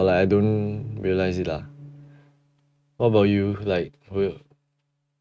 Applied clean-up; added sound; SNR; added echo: neural mask model RNNoise.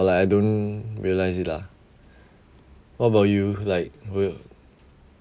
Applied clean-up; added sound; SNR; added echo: none; none; none; none.